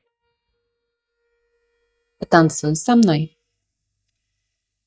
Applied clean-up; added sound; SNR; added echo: neural mask model DeepFilterNet 3.